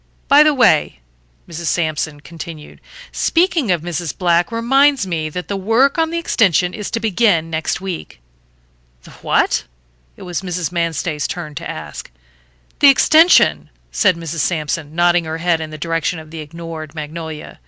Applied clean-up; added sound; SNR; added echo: none; none; none; none.